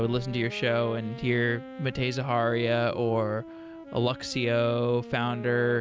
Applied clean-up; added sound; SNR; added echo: none; Wind instrument, woodwind instrument; 15 dB; none.